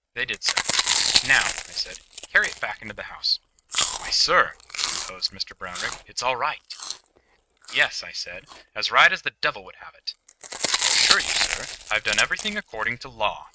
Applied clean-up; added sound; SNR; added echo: neural mask model RNNoise.